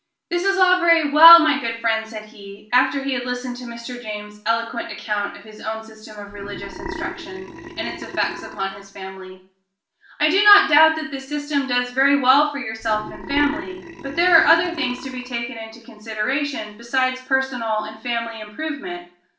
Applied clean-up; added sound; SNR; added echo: none; Burping, eructation; 12 dB; reverberation time 0.4 s.